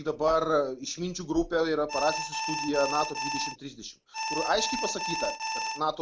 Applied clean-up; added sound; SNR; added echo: none; Alarm; 3 dB; none.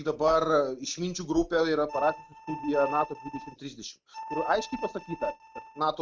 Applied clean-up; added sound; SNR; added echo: neural mask model RNNoise.